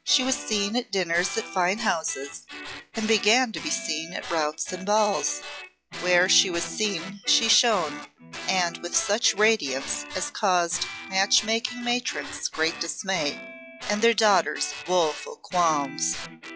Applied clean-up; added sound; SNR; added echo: classical method log-MMSE.